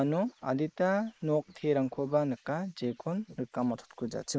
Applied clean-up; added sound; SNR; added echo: neural mask model Resemble Enhance denoiser.